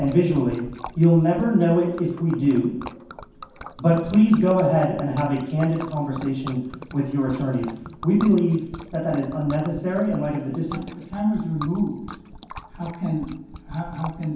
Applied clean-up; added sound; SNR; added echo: none; Liquid; 17 dB; reverberation time 0.9 s.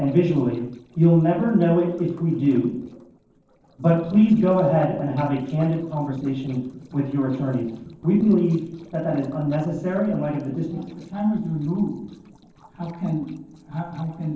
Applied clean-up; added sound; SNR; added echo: neural separator model SepFormer DNS4.